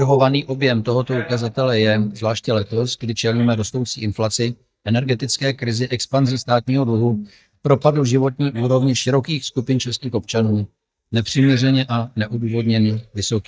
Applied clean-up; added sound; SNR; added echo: neural mask model DeepFilterNet 3.